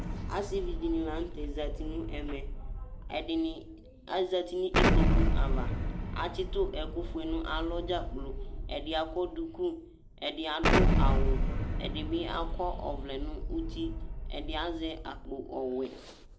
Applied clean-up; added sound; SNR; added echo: none; Explosion; -4 dB; none.